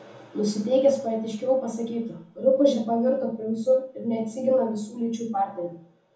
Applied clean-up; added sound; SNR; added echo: none; none; none; reverberation time 1.0 s.